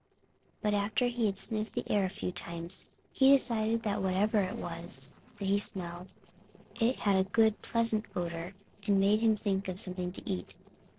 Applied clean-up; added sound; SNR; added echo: neural separator model SepFormer DNS4.